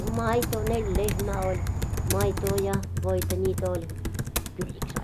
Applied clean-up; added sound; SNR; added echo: none; Insect + Computer keyboard; -1 dB; none.